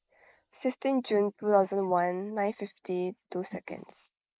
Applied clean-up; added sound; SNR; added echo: neural mask model Resemble Enhance denoiser.